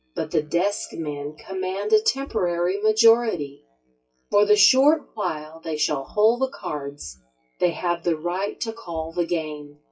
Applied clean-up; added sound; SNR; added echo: classical method WPE with log-MMSE.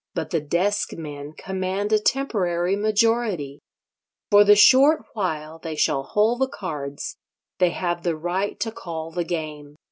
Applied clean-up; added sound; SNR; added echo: none; none; none; none.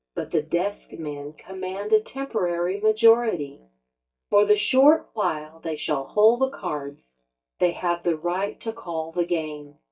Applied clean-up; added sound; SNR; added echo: neural mask model DeepFilterNet 3.